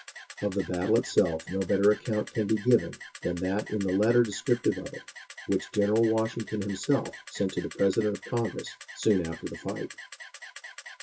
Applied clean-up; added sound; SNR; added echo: classical method WPE with log-MMSE.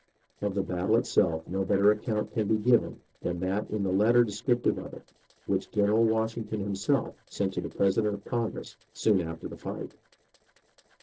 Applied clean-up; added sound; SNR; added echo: neural separator model SepFormer DNS4.